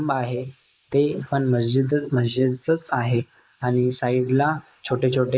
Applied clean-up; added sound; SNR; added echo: neural mask model Resemble Enhance denoiser.